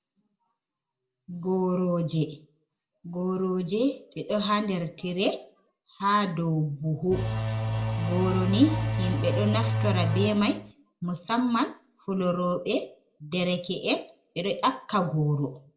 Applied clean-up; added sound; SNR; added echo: none; Engine / Domestic sounds, home sounds; -1 dB; reverberation time 0.3 s.